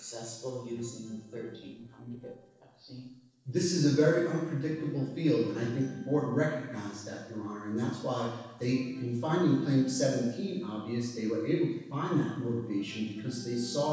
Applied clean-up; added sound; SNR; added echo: neural separator model SepFormer DNS4.